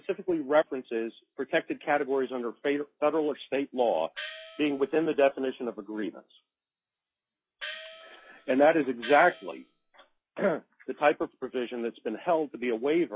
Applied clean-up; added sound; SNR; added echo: classical method log-MMSE.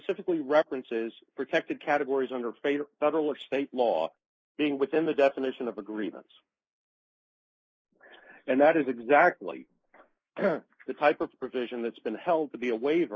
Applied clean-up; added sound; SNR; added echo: neural mask model Resemble Enhance denoiser.